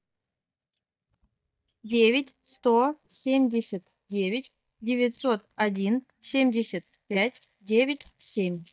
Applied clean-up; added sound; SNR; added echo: neural mask model DeepFilterNet 3.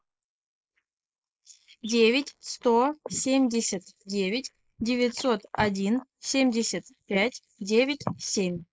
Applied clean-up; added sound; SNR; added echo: neural mask model Resemble Enhance denoiser.